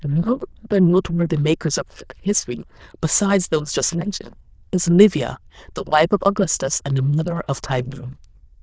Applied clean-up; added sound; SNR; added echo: neural diffusion model UNIVERSE++.